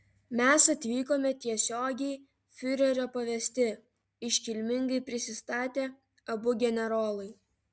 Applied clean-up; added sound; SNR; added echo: none; none; none; none.